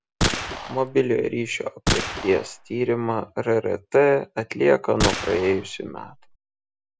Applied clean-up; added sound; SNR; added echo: none; Gunshot, gunfire; 4 dB; none.